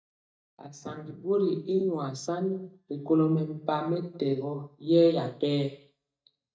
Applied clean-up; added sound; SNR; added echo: neural mask model DeepFilterNet 3.